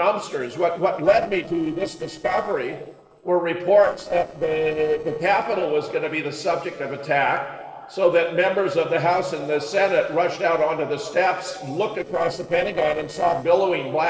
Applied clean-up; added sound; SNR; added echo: neural separator model SepFormer DNS4.